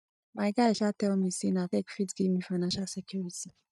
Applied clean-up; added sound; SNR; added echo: neural mask model DeepFilterNet 3.